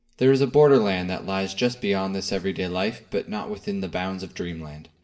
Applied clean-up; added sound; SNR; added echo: none; none; none; reverberation time 0.7 s.